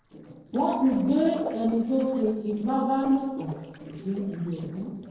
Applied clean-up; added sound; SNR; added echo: neural separator model SepFormer DNS4.